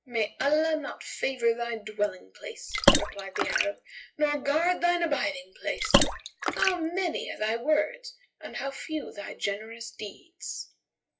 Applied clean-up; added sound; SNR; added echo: classical method WPE with log-MMSE.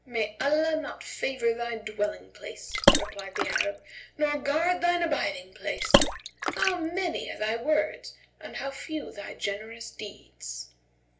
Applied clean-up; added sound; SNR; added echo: none; Water / Splash, splatter; -3 dB; reverberation time 0.3 s.